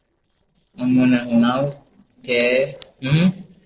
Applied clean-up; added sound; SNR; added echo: neural separator model SepFormer DNS4.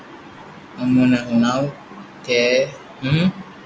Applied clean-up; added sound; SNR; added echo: none; none; none; none.